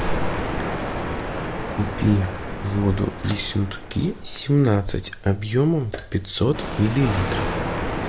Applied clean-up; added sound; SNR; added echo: none; Thunder; 6 dB; none.